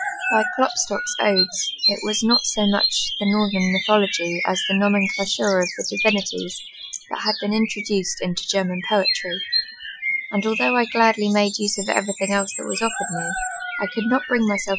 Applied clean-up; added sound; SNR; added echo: classical method Wiener filter.